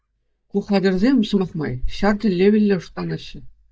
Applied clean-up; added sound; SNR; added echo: neural mask model DeepFilterNet 3.